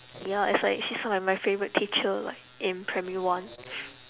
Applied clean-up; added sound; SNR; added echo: none; none; none; none.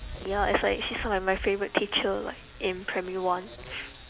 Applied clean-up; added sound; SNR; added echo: none; Wind; 13 dB; none.